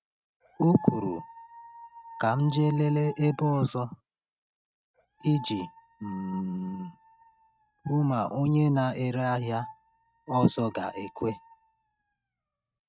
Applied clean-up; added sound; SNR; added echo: neural mask model RNNoise.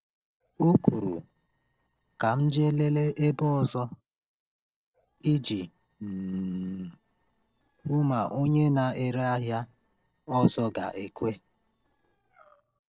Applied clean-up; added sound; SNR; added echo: neural separator model SepFormer DNS4.